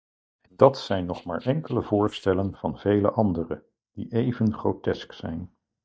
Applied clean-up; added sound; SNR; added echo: neural mask model DeepFilterNet 3.